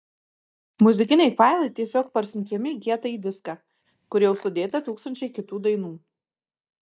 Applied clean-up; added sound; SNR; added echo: neural mask model DeepFilterNet 3.